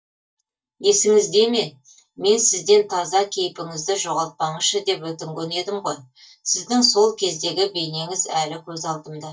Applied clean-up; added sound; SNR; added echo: neural mask model DeepFilterNet 3.